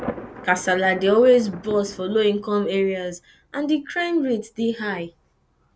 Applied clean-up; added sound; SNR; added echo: none; Thunder; 18 dB; none.